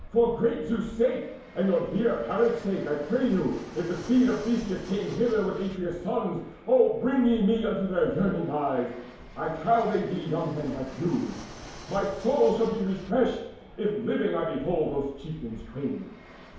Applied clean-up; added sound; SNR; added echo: none; Fixed-wing aircraft, airplane; 18 dB; reverberation time 1.0 s.